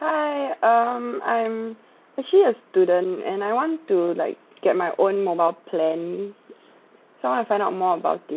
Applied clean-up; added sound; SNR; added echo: none; none; none; none.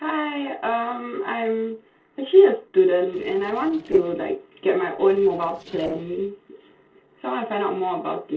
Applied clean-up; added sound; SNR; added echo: neural separator model SepFormer DNS4.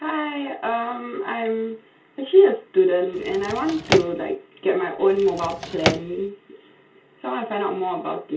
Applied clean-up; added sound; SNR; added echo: none; Drawer open or close; 4 dB; reverberation time 0.2 s.